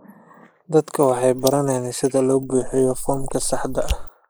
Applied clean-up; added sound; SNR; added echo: neural mask model Resemble Enhance denoiser.